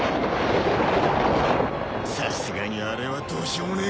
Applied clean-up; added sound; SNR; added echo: none; none; none; none.